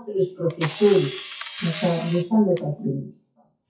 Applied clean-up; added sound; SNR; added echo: classical method WPE with log-MMSE.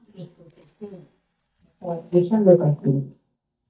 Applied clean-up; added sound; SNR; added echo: neural mask model DeepFilterNet 3.